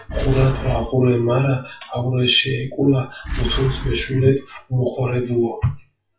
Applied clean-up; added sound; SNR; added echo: classical method WPE with log-MMSE.